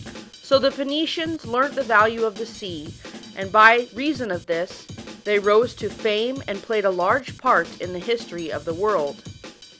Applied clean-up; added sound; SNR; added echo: none; Drum kit; 17 dB; none.